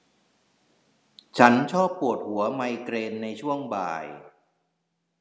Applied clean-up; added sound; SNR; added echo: none; none; none; none.